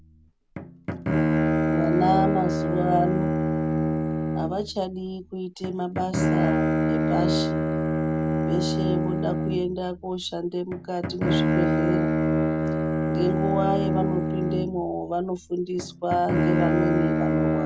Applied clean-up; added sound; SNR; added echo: none; Bowed string instrument; -4 dB; none.